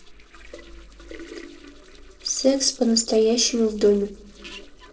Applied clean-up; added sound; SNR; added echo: neural separator model SepFormer DNS4.